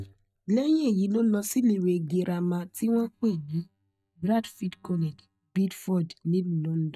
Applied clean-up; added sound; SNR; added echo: neural mask model DeepFilterNet 3.